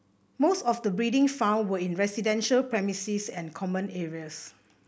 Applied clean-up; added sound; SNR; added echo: none; none; none; none.